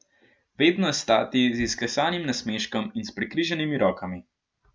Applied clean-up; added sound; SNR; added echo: none; none; none; none.